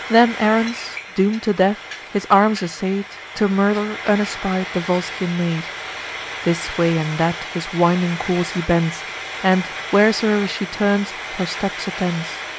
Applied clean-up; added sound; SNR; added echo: none; Frying (food); 10 dB; none.